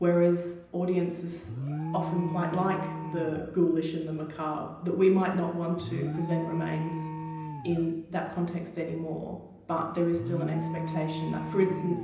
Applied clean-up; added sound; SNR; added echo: none; Alarm; 8 dB; reverberation time 0.9 s.